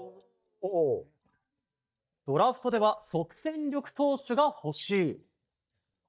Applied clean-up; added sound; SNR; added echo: neural mask model DeepFilterNet 3.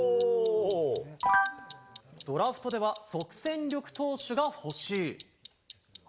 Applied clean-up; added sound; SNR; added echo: none; none; none; none.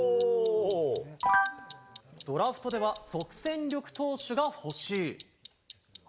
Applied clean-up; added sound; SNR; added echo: none; Traffic noise, roadway noise / Vehicle horn, car horn, honking; 19 dB; none.